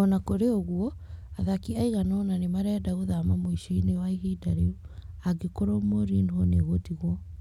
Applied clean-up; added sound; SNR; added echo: none; none; none; none.